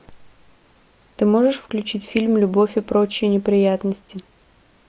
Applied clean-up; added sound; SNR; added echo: none; none; none; none.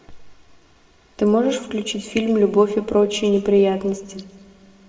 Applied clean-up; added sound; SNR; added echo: none; none; none; reverberation time 1.2 s.